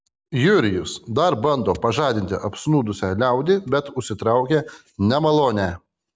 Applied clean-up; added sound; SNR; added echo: none; none; none; none.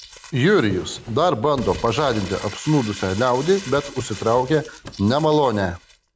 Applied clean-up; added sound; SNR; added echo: none; Drawer open or close + Crumpling, crinkling; 17 dB; none.